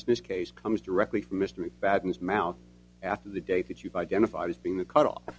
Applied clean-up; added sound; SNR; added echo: none; none; none; none.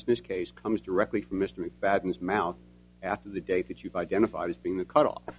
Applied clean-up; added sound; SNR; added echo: none; Bird vocalization, bird call, bird song; 14 dB; none.